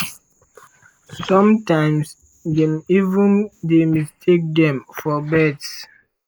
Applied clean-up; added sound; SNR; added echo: neural mask model Resemble Enhance denoiser.